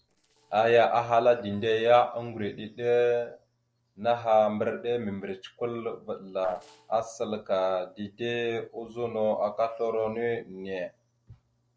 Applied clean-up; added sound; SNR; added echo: neural separator model SepFormer DNS4.